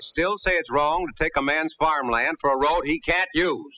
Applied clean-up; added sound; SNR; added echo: classical method spectral subtraction.